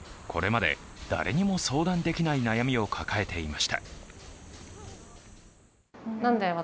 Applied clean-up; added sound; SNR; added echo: none; none; none; none.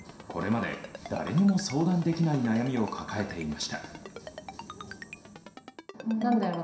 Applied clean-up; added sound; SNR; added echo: none; Ringtone; 16 dB; reverberation time 0.7 s.